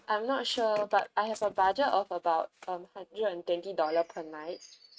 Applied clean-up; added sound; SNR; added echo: neural mask model RNNoise.